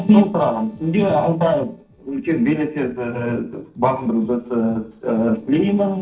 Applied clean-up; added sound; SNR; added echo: neural separator model SepFormer DNS4.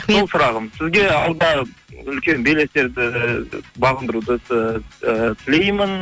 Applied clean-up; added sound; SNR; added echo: none; none; none; none.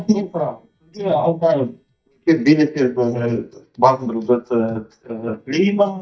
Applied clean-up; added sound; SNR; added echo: neural mask model DeepFilterNet 3.